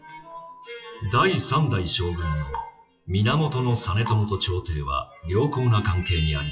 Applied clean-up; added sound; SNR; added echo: classical method WPE with log-MMSE.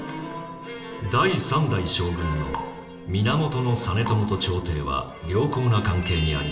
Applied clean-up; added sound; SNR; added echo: none; Piano; 17 dB; reverberation time 0.6 s.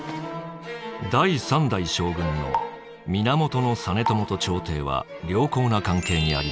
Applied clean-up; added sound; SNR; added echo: none; none; none; none.